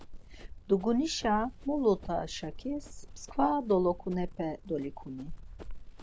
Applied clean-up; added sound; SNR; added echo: none; Run; 11 dB; none.